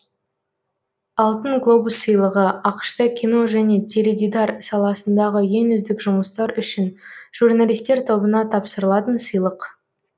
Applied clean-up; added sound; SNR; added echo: none; none; none; none.